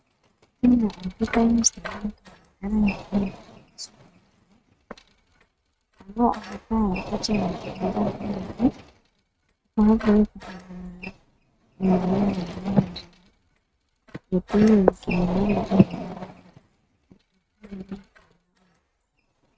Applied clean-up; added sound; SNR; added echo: neural mask model RNNoise.